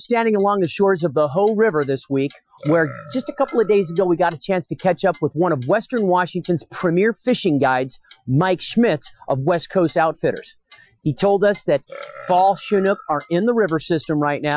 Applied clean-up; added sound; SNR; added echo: classical method Wiener filter.